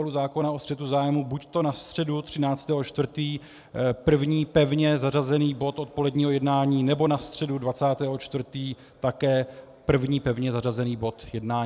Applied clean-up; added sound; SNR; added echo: none; none; none; none.